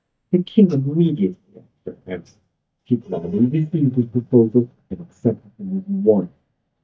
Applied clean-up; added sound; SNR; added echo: neural mask model DeepFilterNet 3.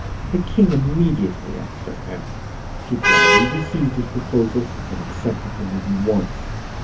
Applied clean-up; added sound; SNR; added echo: none; Traffic noise, roadway noise / Vehicle horn, car horn, honking; 1 dB; reverberation time 0.3 s.